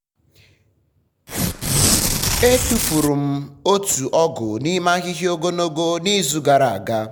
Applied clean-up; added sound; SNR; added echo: none; Tearing; -1 dB; none.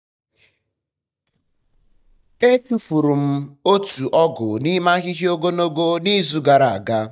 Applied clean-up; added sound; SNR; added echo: neural mask model DeepFilterNet 3.